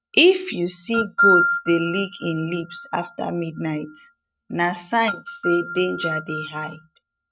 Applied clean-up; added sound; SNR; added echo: neural mask model RNNoise.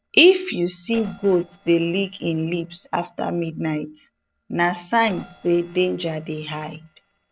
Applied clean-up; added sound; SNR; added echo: neural separator model SepFormer DNS4.